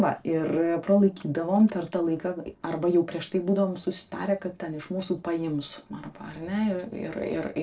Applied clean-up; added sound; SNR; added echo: neural separator model SepFormer DNS4.